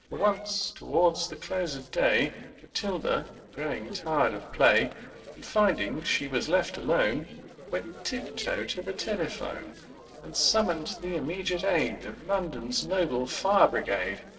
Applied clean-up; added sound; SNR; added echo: neural separator model SepFormer DNS4.